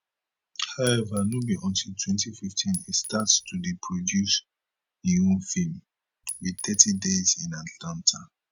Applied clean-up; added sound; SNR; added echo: none; Chink, clink; 14 dB; none.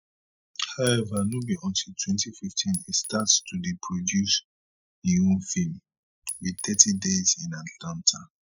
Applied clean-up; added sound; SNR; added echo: classical method spectral subtraction.